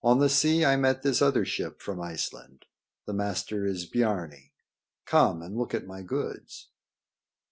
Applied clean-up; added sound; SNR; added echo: none; none; none; none.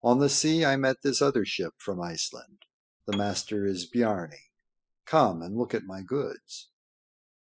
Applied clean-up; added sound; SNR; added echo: classical method spectral subtraction.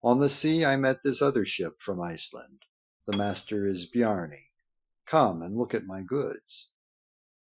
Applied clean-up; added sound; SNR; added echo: classical method Wiener filter.